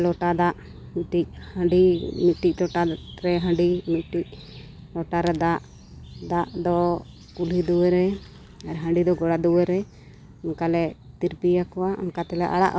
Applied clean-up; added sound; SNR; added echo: none; none; none; none.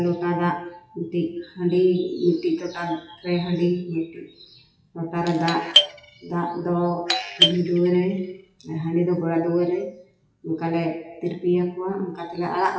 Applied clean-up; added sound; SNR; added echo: classical method WPE with log-MMSE.